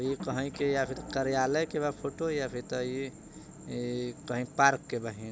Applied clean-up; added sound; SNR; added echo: none; Motor vehicle (road) / Engine; 14 dB; none.